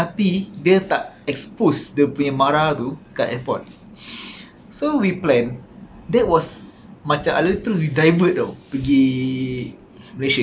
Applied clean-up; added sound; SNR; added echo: none; none; none; none.